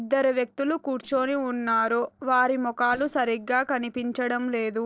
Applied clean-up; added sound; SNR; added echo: neural separator model SepFormer DNS4.